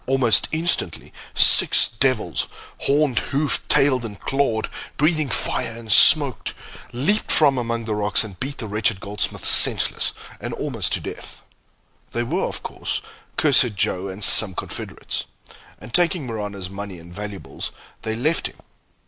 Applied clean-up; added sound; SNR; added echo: none; none; none; none.